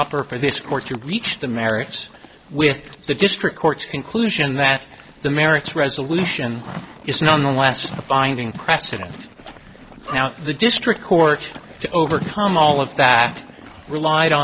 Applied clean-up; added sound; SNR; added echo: none; Livestock, farm animals, working animals; 16 dB; none.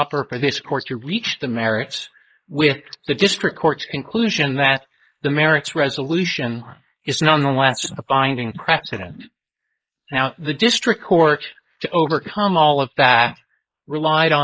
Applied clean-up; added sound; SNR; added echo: neural mask model Resemble Enhance denoiser.